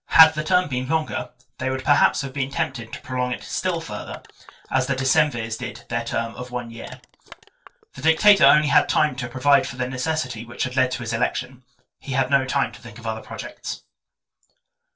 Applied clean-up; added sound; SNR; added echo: neural separator model SepFormer DNS4.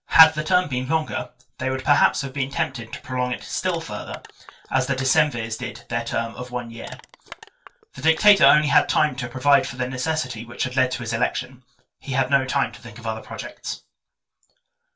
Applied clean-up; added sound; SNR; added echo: none; Crushing; 19 dB; reverberation time 0.2 s.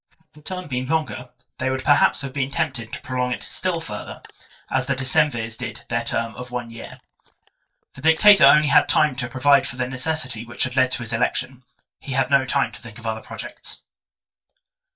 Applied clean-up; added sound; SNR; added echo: neural mask model DeepFilterNet 3.